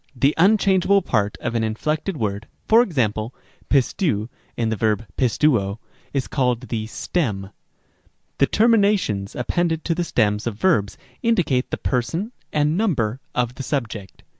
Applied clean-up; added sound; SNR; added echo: none; none; none; none.